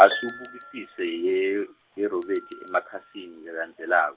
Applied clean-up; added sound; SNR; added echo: none; Harp + Bell; 17 dB; none.